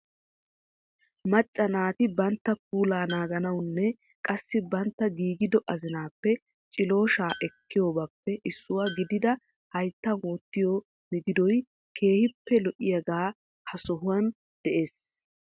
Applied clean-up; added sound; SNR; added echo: none; Tools; 16 dB; none.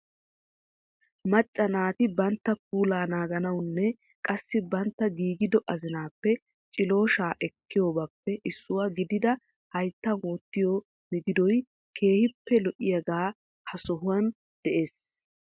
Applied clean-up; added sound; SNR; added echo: neural mask model Resemble Enhance denoiser.